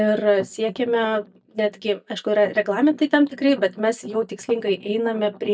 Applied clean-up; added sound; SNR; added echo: neural mask model DeepFilterNet 3.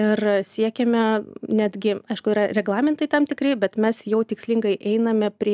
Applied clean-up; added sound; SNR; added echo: none; none; none; none.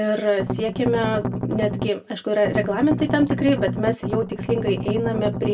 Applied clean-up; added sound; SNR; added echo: none; Strum; 4 dB; reverberation time 0.2 s.